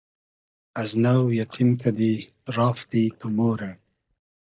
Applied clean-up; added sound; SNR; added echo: neural mask model DeepFilterNet 3.